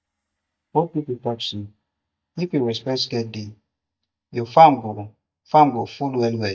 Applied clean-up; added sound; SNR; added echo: neural mask model DeepFilterNet 3.